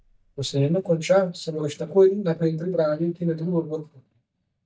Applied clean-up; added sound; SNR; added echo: neural mask model DeepFilterNet 3.